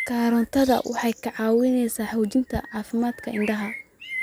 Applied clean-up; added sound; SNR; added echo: none; Bird; 15 dB; none.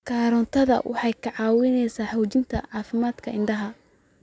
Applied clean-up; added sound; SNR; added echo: none; none; none; none.